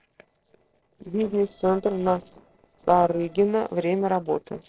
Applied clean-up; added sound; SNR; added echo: neural separator model SepFormer DNS4.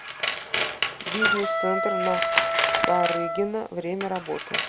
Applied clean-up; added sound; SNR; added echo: none; Tools + Wind instrument, woodwind instrument; -3 dB; none.